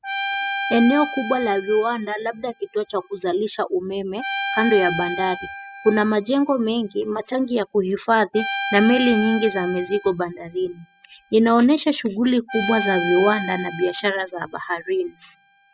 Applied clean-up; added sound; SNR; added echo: classical method spectral subtraction.